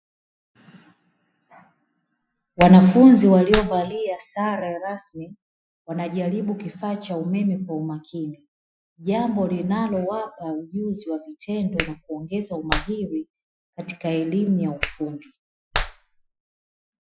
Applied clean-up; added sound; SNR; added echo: classical method Wiener filter.